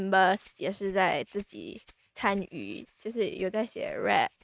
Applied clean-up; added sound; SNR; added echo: neural mask model RNNoise.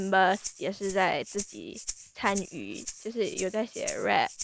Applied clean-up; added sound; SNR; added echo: none; Rattle (instrument); 12 dB; none.